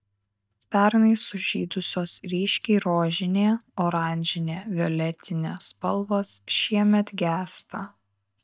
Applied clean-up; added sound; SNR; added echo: neural mask model DeepFilterNet 3.